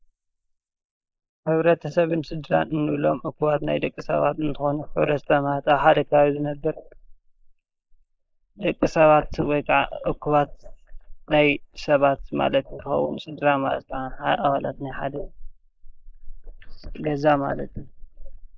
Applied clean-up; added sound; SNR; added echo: neural mask model Resemble Enhance denoiser.